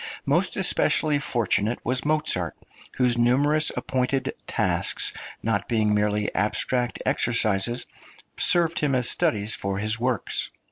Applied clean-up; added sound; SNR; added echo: none; none; none; none.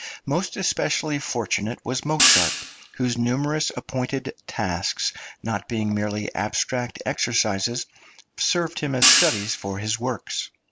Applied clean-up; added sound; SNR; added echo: none; Hi-hat; -2 dB; none.